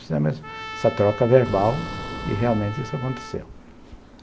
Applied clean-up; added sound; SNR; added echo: none; Boom + Trumpet; 11 dB; none.